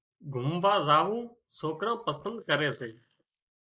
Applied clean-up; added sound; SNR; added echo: neural mask model Resemble Enhance denoiser.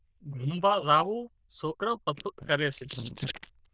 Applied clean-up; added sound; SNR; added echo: neural diffusion model UNIVERSE++.